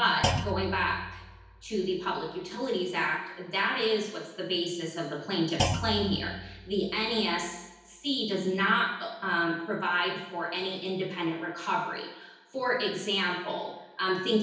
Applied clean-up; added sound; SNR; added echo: none; Thump, thud; 7 dB; reverberation time 0.9 s.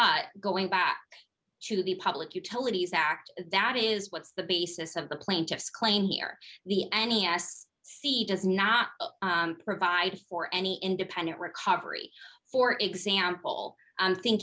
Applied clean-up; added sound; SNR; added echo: none; none; none; none.